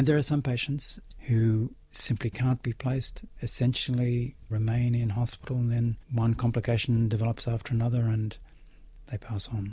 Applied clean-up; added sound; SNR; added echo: none; none; none; none.